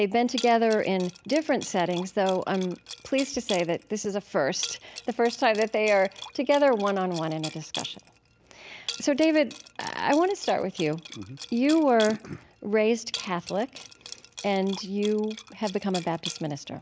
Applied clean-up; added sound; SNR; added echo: none; Liquid; 16 dB; none.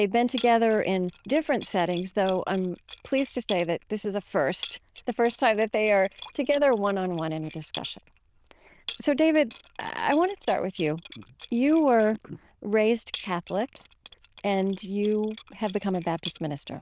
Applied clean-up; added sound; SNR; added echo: neural diffusion model UNIVERSE++.